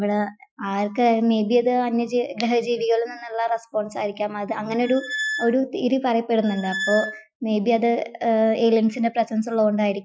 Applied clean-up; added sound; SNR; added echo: classical method Wiener filter.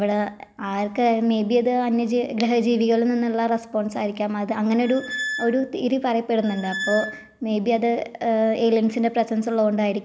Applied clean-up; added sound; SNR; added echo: none; Squeak; 9 dB; none.